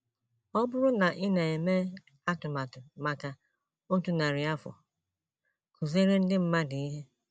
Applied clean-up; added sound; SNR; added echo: none; none; none; none.